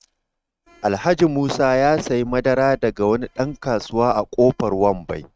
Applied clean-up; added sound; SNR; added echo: neural mask model RNNoise.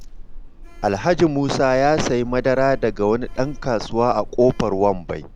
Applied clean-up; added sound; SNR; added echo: none; Sliding door; 12 dB; none.